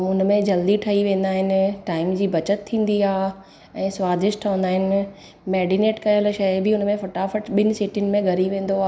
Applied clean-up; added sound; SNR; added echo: none; none; none; none.